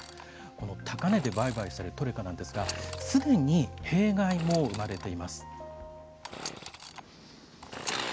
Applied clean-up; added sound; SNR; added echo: none; Sawing / Engine; 12 dB; none.